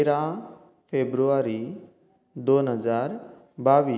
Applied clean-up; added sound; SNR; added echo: none; none; none; none.